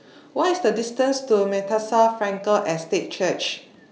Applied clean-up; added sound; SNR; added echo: none; none; none; none.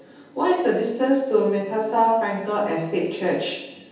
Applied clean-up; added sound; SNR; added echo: none; none; none; reverberation time 0.9 s.